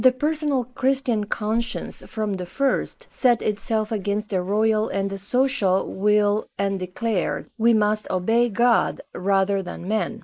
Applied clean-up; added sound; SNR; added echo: neural mask model Resemble Enhance denoiser.